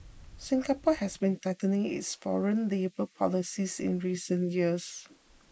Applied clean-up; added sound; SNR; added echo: neural mask model Resemble Enhance denoiser.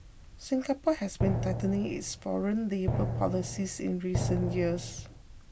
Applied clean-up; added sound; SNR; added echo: none; Drum; 1 dB; none.